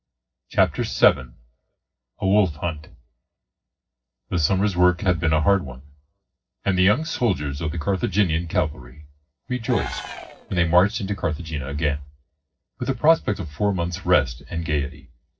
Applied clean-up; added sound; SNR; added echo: neural separator model SepFormer DNS4.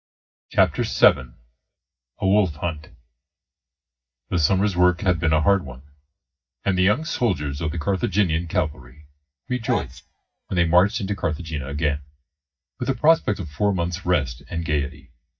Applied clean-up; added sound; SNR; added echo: neural mask model DeepFilterNet 3.